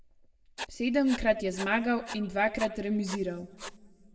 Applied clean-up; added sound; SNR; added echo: none; Writing; 14 dB; reverberation time 1.1 s.